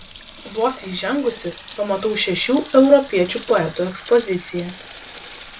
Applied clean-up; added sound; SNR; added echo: none; Sink (filling or washing) / Water tap, faucet; 19 dB; none.